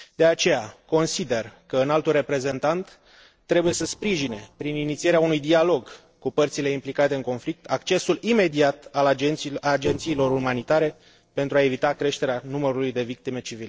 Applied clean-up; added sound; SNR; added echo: neural separator model SepFormer DNS4.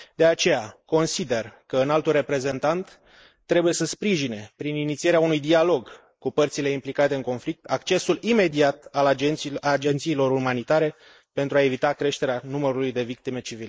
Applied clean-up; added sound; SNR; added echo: neural mask model Resemble Enhance denoiser.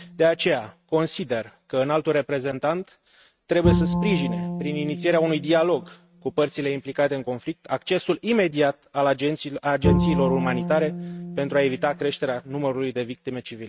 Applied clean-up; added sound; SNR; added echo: neural mask model RNNoise.